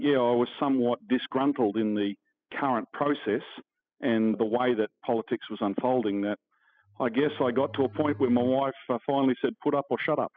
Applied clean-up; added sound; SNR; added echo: classical method spectral subtraction.